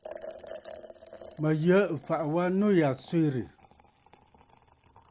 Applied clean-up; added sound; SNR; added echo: none; Liquid; 19 dB; none.